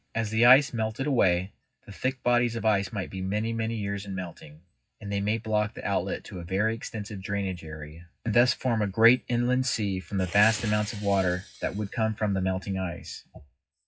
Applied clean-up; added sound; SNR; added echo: classical method WPE with log-MMSE.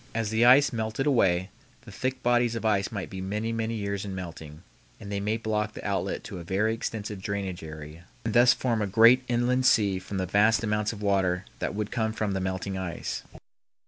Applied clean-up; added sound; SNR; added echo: none; none; none; none.